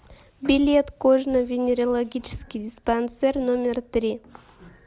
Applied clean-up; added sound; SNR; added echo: none; none; none; none.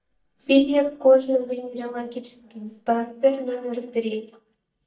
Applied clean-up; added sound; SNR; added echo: neural mask model DeepFilterNet 3.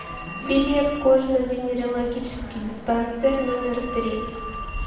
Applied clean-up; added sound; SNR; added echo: none; Telephone; 11 dB; reverberation time 1.1 s.